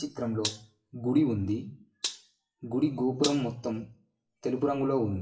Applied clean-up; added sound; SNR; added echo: classical method WPE with log-MMSE.